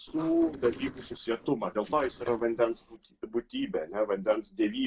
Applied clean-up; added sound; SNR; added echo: neural separator model SepFormer DNS4.